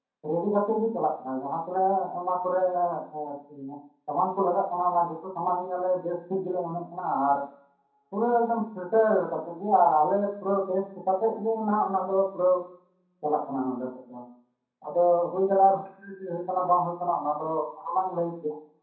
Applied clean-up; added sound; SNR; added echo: none; none; none; reverberation time 0.6 s.